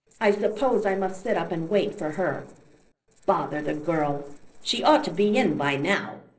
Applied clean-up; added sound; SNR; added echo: neural separator model SepFormer DNS4.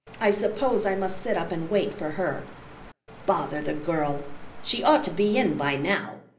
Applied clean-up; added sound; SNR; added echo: none; Cricket; 5 dB; reverberation time 0.5 s.